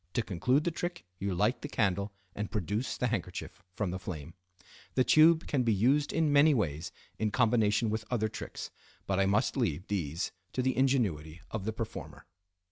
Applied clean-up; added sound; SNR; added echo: none; none; none; none.